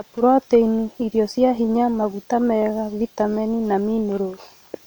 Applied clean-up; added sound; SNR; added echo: none; none; none; none.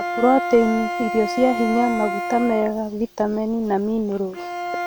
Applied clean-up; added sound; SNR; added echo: none; Bowed string instrument; 6 dB; none.